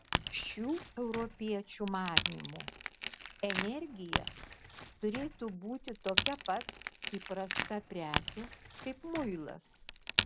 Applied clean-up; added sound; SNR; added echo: none; Crack / Crackle; -4 dB; none.